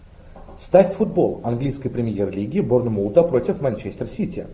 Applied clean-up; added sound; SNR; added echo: none; none; none; none.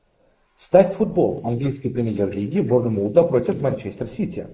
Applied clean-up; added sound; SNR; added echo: neural mask model Resemble Enhance denoiser.